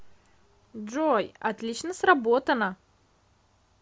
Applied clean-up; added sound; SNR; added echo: none; none; none; none.